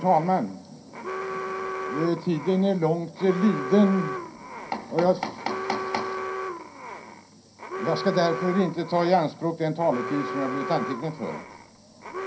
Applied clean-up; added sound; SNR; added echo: none; Alarm; 8 dB; reverberation time 0.3 s.